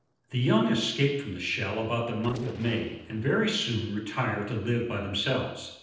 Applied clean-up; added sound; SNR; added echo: neural separator model SepFormer DNS4.